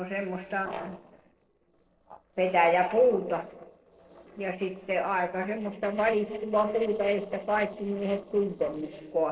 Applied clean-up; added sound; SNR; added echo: neural separator model SepFormer DNS4.